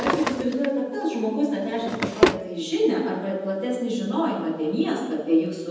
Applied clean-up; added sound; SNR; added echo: none; Drawer open or close; 5 dB; reverberation time 1.1 s.